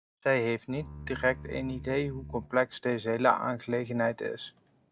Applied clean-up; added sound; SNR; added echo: neural mask model DeepFilterNet 3.